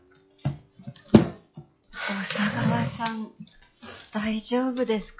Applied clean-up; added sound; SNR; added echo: classical method log-MMSE.